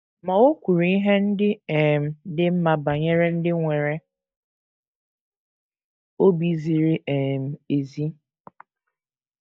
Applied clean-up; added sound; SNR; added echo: neural mask model DeepFilterNet 3.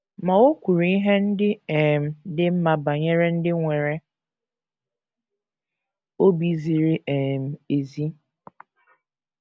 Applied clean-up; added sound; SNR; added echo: none; none; none; none.